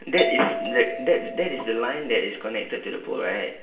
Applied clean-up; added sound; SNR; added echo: none; Doorbell; 6 dB; reverberation time 1.0 s.